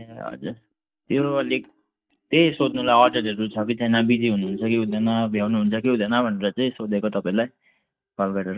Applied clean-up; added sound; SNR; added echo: neural mask model DeepFilterNet 3.